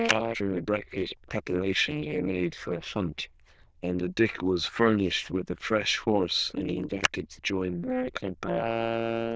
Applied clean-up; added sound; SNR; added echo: neural diffusion model UNIVERSE++.